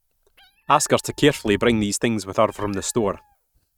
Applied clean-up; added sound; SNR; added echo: neural mask model RNNoise.